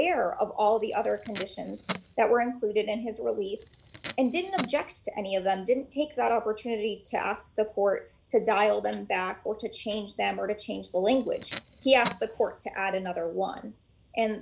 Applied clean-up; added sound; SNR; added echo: none; Packing tape, duct tape; 11 dB; none.